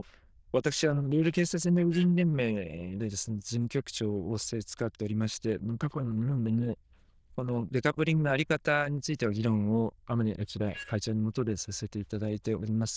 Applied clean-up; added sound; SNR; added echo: neural diffusion model UNIVERSE++.